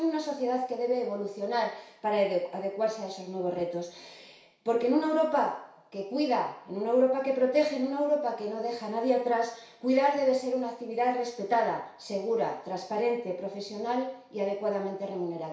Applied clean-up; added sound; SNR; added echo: none; none; none; reverberation time 0.6 s.